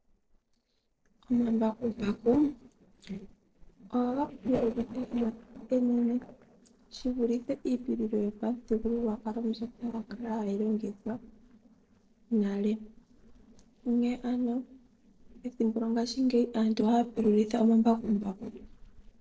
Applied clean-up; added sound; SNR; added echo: neural separator model SepFormer DNS4.